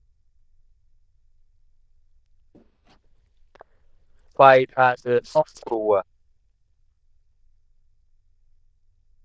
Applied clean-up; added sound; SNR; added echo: neural diffusion model UNIVERSE++.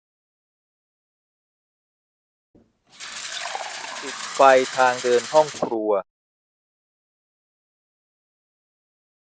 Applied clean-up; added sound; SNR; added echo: none; Fill (with liquid); 8 dB; none.